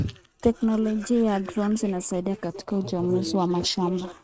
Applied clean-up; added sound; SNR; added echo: neural mask model RNNoise.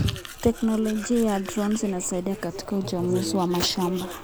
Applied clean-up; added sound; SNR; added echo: none; Domestic sounds, home sounds; 16 dB; none.